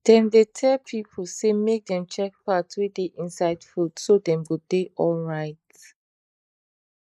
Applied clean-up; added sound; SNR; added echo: neural mask model Resemble Enhance denoiser.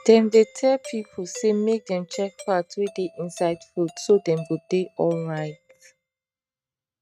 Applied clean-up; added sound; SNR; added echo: neural mask model RNNoise.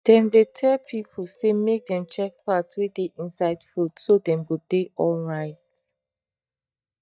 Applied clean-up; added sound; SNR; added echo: neural mask model DeepFilterNet 3.